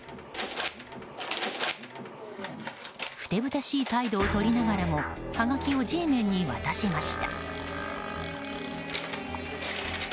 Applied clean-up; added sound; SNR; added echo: none; Burping, eructation; 11 dB; none.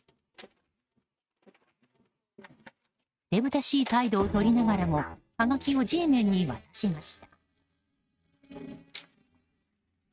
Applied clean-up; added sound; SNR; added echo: neural mask model RNNoise.